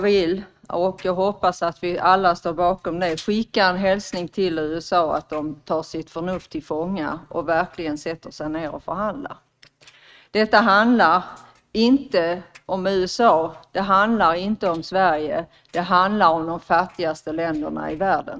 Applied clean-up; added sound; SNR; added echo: neural mask model RNNoise.